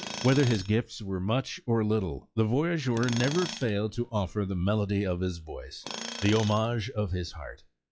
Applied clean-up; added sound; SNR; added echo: classical method log-MMSE.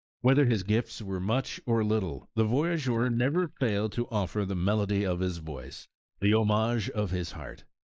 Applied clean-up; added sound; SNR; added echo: neural mask model Resemble Enhance denoiser.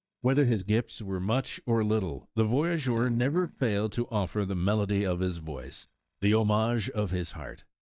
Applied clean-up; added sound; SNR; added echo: neural mask model DeepFilterNet 3.